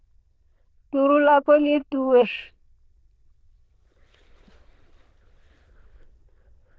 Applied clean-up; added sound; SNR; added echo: neural diffusion model UNIVERSE++.